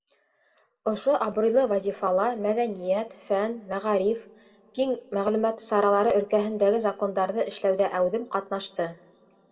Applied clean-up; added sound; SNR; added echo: none; none; none; reverberation time 1.4 s.